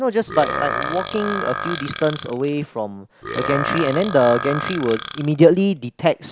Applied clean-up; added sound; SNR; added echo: none; Burping, eructation; 7 dB; none.